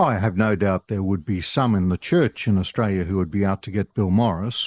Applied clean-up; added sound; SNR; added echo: neural mask model Resemble Enhance denoiser.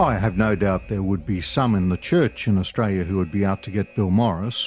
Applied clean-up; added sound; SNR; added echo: none; Alarm; 20 dB; none.